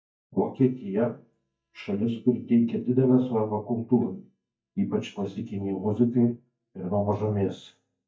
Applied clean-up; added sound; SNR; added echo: neural mask model DeepFilterNet 3.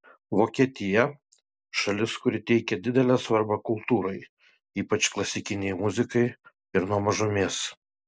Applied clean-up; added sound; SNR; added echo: none; none; none; none.